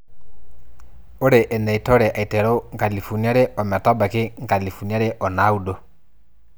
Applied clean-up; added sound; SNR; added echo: none; none; none; none.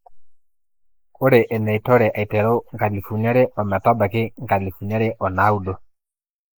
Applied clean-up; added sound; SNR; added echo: neural mask model Resemble Enhance denoiser.